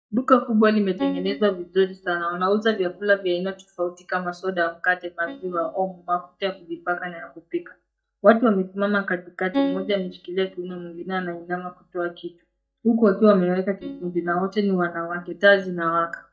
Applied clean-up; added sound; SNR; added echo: neural mask model DeepFilterNet 3.